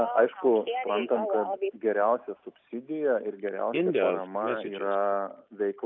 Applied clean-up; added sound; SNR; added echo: neural mask model Resemble Enhance denoiser.